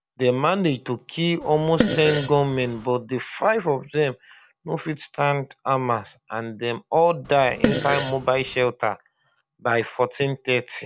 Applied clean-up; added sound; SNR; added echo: none; Fart; 2 dB; none.